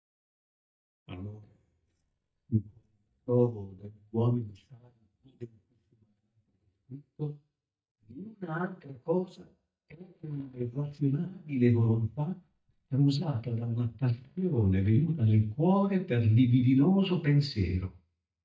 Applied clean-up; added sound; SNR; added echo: neural mask model DeepFilterNet 3.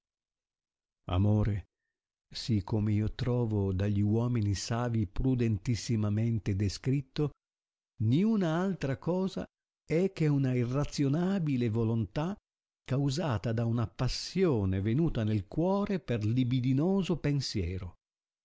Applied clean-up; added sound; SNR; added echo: none; none; none; none.